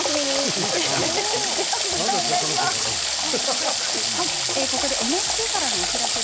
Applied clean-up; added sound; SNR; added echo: none; Water tap, faucet / Water; -5 dB; none.